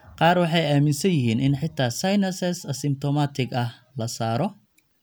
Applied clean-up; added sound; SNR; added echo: none; none; none; none.